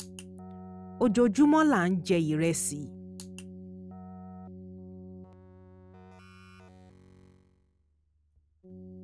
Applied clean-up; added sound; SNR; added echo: none; Keyboard (musical); 15 dB; none.